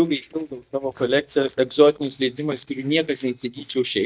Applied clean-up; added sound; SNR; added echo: neural mask model DeepFilterNet 3.